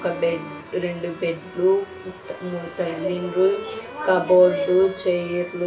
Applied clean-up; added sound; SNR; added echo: none; Bowed string instrument; 16 dB; reverberation time 0.4 s.